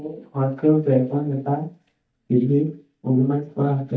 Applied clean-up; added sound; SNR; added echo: neural mask model DeepFilterNet 3.